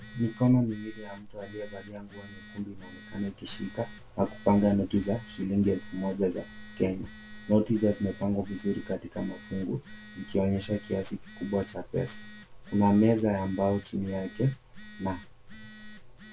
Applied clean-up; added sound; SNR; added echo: none; Telephone; 16 dB; none.